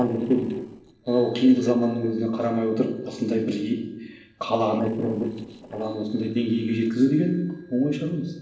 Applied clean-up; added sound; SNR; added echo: neural separator model SepFormer DNS4.